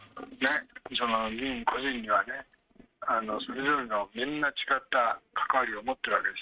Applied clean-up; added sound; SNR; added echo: neural mask model RNNoise.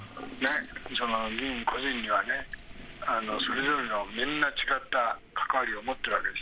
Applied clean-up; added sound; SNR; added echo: none; Drip / Sink (filling or washing) / Water tap, faucet; 14 dB; none.